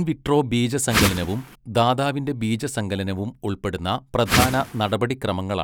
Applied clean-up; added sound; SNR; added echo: none; Whoosh, swoosh, swish; 0 dB; none.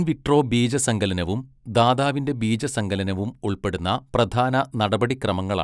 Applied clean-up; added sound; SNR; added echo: none; none; none; none.